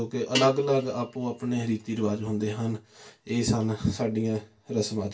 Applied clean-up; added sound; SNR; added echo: none; Guitar; 12 dB; reverberation time 0.2 s.